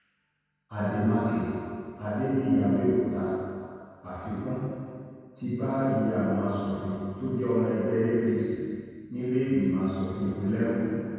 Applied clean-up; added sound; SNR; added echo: none; none; none; reverberation time 2.1 s.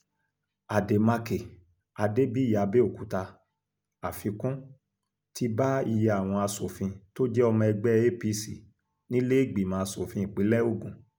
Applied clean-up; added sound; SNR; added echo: none; none; none; none.